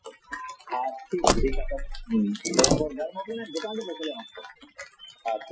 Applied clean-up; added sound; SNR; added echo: classical method Wiener filter.